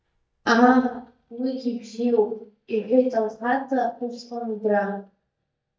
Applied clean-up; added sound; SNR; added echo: neural mask model DeepFilterNet 3.